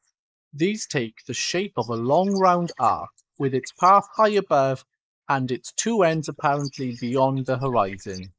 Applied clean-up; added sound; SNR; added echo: neural mask model Resemble Enhance denoiser.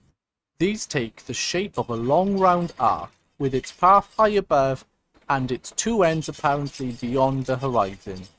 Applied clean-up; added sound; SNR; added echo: neural mask model RNNoise.